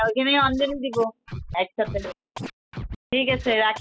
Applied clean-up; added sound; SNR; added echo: classical method spectral subtraction.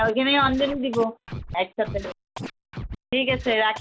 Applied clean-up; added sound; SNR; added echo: none; Scratching (performance technique); 11 dB; none.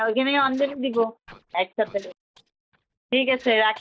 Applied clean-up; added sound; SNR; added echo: neural mask model DeepFilterNet 3.